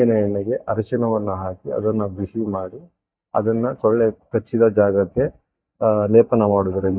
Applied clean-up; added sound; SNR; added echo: neural mask model DeepFilterNet 3.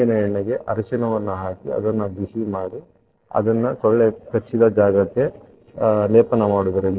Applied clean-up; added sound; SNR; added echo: neural separator model SepFormer DNS4.